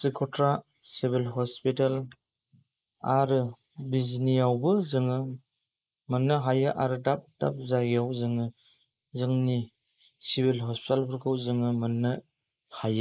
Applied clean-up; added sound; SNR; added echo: neural mask model Resemble Enhance denoiser.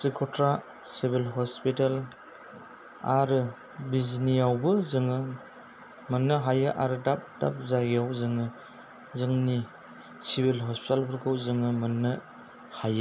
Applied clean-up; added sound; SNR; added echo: none; none; none; none.